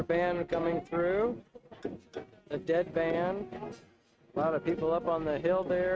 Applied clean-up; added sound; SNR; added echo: neural mask model RNNoise.